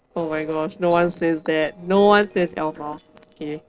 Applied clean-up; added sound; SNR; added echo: neural separator model SepFormer DNS4.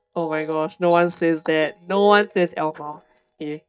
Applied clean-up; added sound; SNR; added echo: neural mask model DeepFilterNet 3.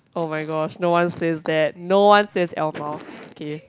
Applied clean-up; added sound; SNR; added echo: none; none; none; none.